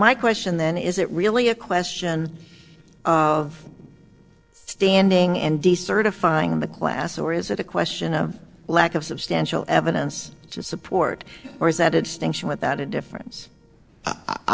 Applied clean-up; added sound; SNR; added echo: neural separator model SepFormer DNS4.